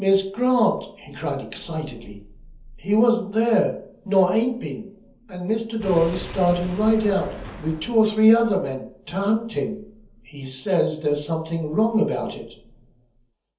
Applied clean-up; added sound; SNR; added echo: none; Engine / Car; 13 dB; reverberation time 0.7 s.